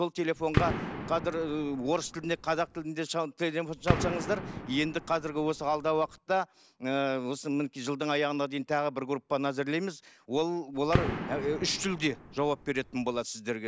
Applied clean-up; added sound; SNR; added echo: none; Gunshot, gunfire; 4 dB; none.